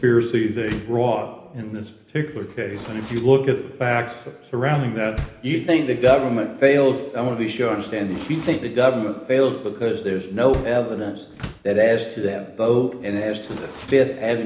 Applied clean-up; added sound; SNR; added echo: none; Door; 18 dB; reverberation time 1.0 s.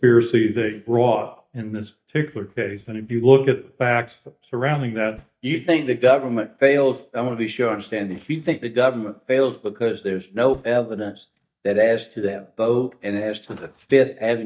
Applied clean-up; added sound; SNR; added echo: neural mask model DeepFilterNet 3.